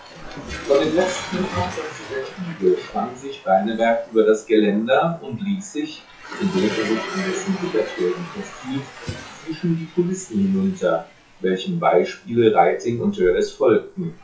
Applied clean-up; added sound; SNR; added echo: classical method WPE with log-MMSE.